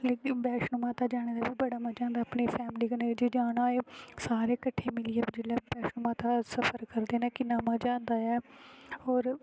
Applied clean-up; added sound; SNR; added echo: none; none; none; none.